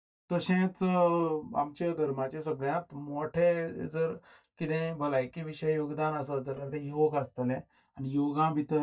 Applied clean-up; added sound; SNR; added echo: neural mask model DeepFilterNet 3.